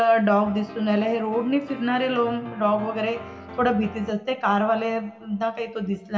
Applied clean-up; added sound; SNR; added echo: none; Piano; 16 dB; reverberation time 2.7 s.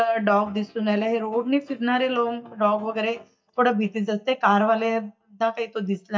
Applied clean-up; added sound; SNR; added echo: neural mask model DeepFilterNet 3.